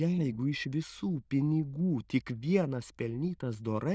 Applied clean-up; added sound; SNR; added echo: neural diffusion model UNIVERSE++.